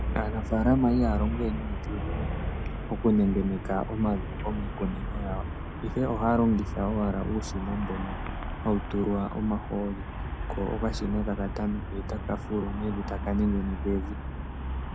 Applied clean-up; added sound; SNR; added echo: none; Traffic noise, roadway noise; 3 dB; none.